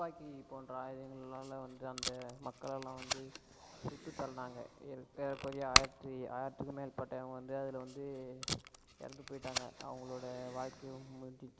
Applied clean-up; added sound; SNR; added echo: none; Packing tape, duct tape; -2 dB; none.